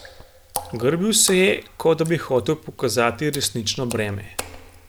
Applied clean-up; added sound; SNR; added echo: none; Water / Splash, splatter; 16 dB; none.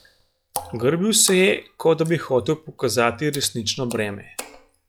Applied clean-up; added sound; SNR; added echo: classical method log-MMSE.